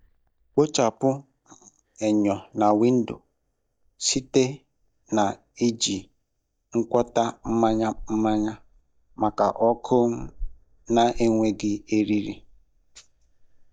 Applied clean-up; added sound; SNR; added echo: neural mask model DeepFilterNet 3.